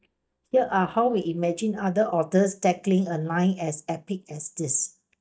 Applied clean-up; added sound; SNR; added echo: neural mask model DeepFilterNet 3.